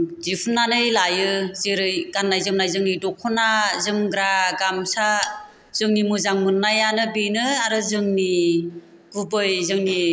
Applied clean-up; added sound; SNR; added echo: none; Cutlery, silverware; 13 dB; none.